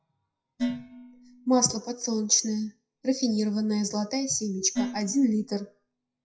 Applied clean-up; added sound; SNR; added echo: classical method WPE with log-MMSE.